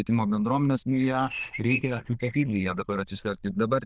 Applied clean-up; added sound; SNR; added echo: neural diffusion model UNIVERSE++.